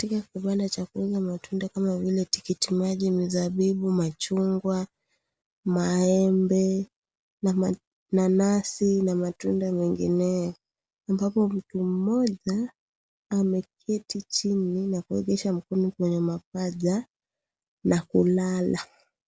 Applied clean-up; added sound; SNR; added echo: none; none; none; none.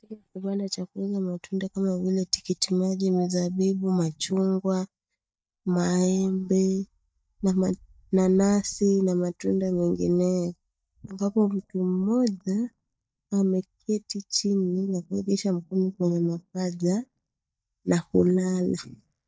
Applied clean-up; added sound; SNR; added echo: neural mask model DeepFilterNet 3.